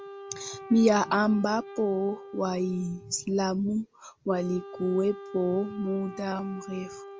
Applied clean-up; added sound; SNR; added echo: none; Wind instrument, woodwind instrument; 16 dB; none.